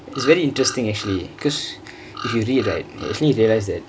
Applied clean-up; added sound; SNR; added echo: none; Bird vocalization, bird call, bird song; 15 dB; none.